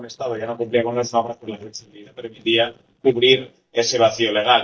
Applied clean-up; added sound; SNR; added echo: neural mask model DeepFilterNet 3.